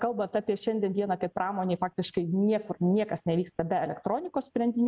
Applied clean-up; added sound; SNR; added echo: none; none; none; none.